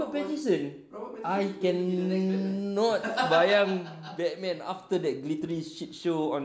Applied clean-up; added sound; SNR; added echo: none; none; none; none.